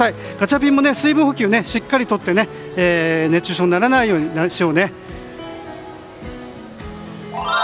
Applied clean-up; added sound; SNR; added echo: none; none; none; none.